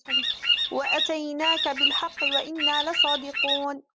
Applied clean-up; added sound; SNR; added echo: none; Bird vocalization, bird call, bird song; -5 dB; none.